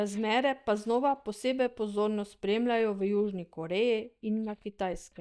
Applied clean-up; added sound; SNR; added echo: neural mask model DeepFilterNet 3.